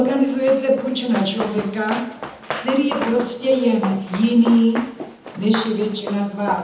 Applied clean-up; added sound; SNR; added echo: none; Run; 11 dB; reverberation time 1.0 s.